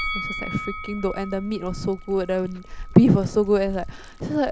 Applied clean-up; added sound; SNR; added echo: none; Liquid + Bell; 11 dB; none.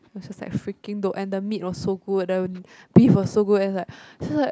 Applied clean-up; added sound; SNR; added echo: none; none; none; none.